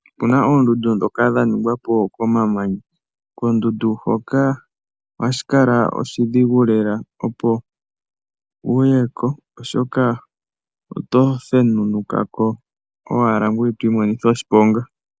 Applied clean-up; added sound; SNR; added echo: none; none; none; none.